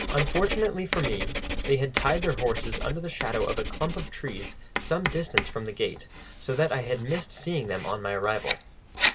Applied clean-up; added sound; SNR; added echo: none; Writing; 3 dB; none.